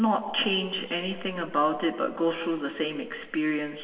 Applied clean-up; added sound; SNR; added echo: none; none; none; reverberation time 2.7 s.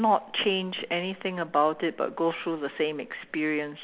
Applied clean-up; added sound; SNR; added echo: none; none; none; none.